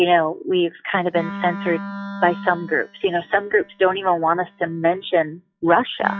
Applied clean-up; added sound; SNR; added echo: classical method log-MMSE.